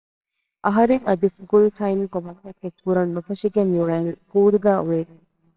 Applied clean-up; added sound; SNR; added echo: neural separator model SepFormer WHAMR!.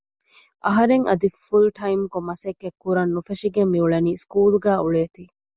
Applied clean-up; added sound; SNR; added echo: none; none; none; none.